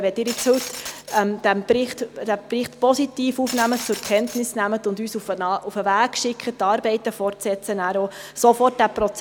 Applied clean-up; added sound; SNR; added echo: none; Glass; 14 dB; none.